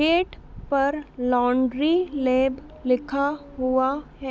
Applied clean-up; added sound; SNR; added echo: none; none; none; none.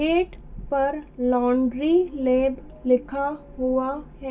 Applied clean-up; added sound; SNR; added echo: none; none; none; reverberation time 0.2 s.